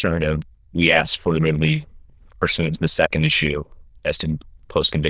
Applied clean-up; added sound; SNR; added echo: neural diffusion model UNIVERSE++.